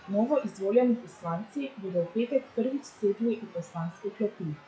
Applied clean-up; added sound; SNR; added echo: classical method log-MMSE.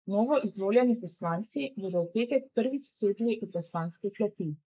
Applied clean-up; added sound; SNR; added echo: neural mask model Resemble Enhance denoiser.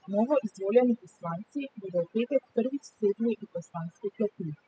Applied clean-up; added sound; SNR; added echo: classical method spectral subtraction.